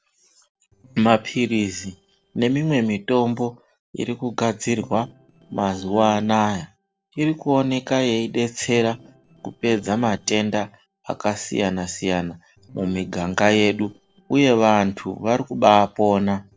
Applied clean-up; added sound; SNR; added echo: neural separator model SepFormer DNS4.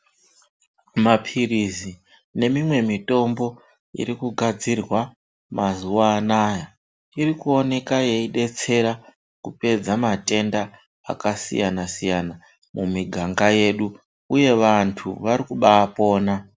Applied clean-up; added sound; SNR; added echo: none; none; none; none.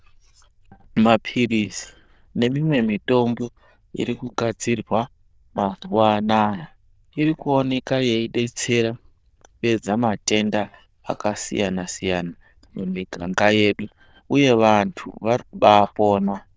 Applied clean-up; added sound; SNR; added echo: neural diffusion model UNIVERSE++.